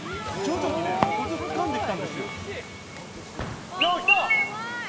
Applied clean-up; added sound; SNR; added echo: none; Chirp, tweet; 1 dB; none.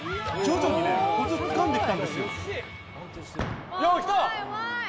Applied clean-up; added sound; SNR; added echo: none; none; none; none.